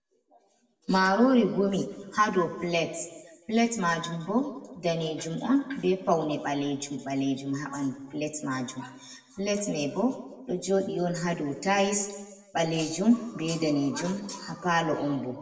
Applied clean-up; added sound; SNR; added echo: none; none; none; reverberation time 1.1 s.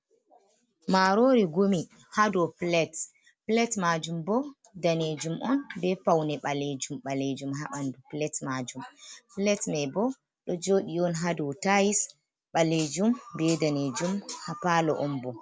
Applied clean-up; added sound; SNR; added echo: none; none; none; none.